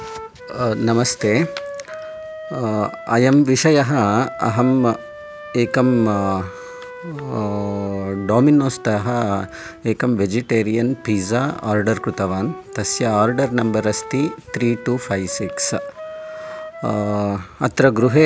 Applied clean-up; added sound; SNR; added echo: none; Wind instrument, woodwind instrument; 15 dB; none.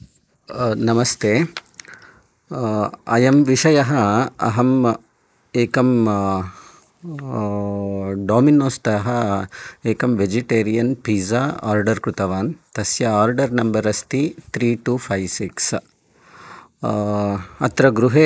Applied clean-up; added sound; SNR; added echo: neural mask model Resemble Enhance denoiser.